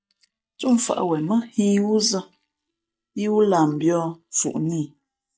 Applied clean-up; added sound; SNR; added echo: neural mask model DeepFilterNet 3.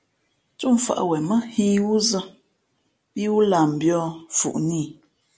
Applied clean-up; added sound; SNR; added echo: none; none; none; none.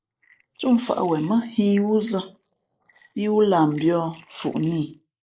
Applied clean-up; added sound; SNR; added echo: neural mask model Resemble Enhance denoiser.